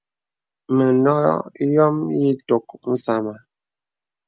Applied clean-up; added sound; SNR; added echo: none; none; none; none.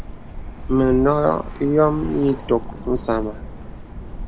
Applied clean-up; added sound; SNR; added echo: none; Bird; 9 dB; none.